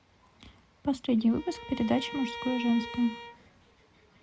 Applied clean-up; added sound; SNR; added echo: none; Bowed string instrument; 11 dB; none.